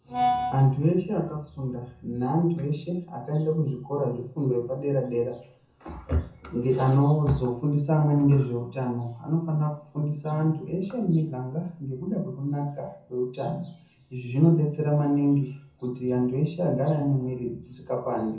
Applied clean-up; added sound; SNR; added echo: none; none; none; reverberation time 0.6 s.